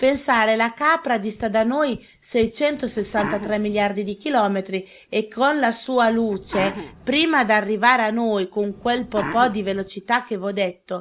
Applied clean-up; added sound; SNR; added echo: none; Sneeze; 12 dB; none.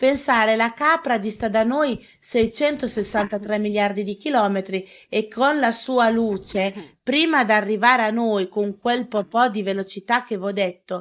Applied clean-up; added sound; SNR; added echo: neural mask model DeepFilterNet 3.